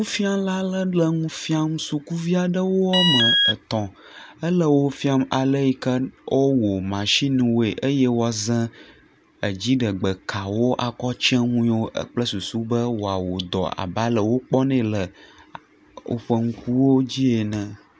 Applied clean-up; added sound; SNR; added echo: none; Alarm; -2 dB; none.